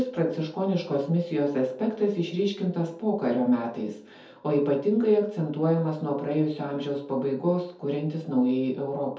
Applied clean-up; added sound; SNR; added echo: none; none; none; reverberation time 0.5 s.